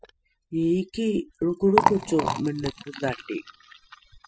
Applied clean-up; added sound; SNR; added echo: classical method spectral subtraction.